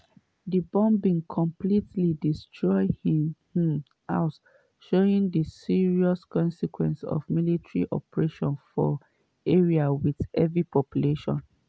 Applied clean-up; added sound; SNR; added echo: none; none; none; none.